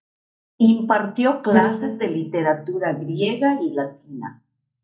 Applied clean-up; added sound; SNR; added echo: neural mask model DeepFilterNet 3.